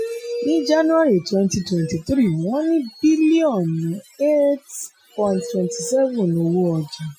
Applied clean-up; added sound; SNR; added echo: classical method Wiener filter.